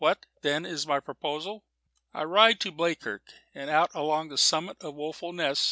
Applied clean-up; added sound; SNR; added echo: none; none; none; none.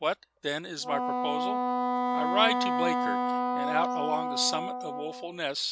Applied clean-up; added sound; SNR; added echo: none; Wind instrument, woodwind instrument; -2 dB; none.